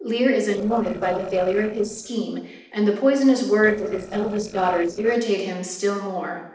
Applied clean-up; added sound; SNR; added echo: neural separator model SepFormer DNS4.